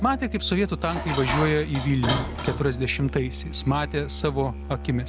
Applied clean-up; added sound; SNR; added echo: none; Musical instrument + Dishes, pots, and pans; 6 dB; none.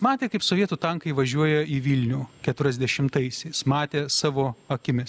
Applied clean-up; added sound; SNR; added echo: none; none; none; none.